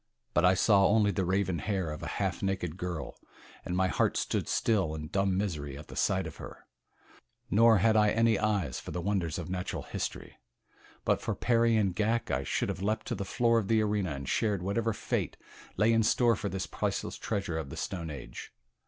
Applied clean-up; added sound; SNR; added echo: none; none; none; none.